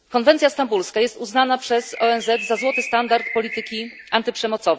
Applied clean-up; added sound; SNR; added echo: none; Bird; 11 dB; none.